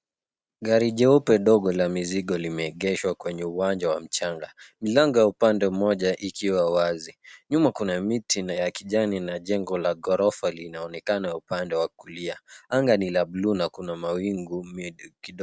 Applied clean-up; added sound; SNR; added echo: none; none; none; none.